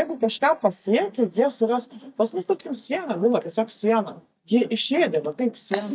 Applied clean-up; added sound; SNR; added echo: neural mask model DeepFilterNet 3.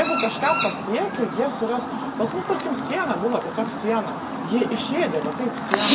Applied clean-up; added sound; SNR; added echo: none; Chirp, tweet; 2 dB; reverberation time 0.6 s.